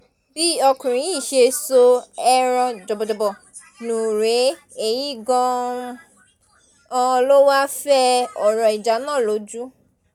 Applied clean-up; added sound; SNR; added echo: none; none; none; none.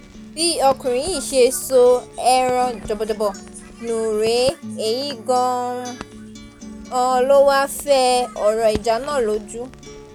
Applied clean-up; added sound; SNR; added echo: none; Crackle + Acoustic guitar; 17 dB; none.